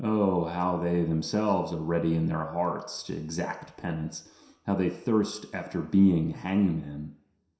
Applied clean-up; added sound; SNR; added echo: none; none; none; reverberation time 0.7 s.